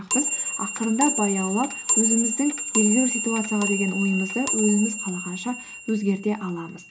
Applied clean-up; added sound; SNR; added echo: none; Clock; 1 dB; none.